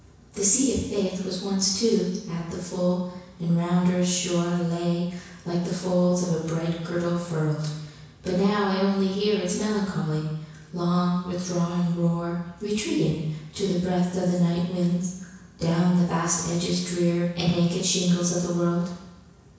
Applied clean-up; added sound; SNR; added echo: none; none; none; reverberation time 1.1 s.